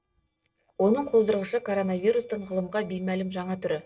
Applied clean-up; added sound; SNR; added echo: neural separator model SepFormer DNS4.